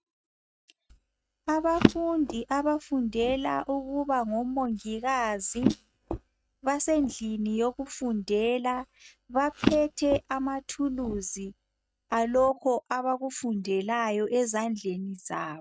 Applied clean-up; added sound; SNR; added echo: neural mask model RNNoise.